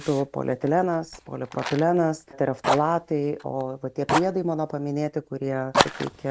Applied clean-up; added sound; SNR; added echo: none; Fire; 5 dB; none.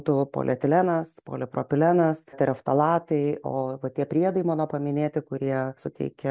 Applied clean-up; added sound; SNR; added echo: none; none; none; none.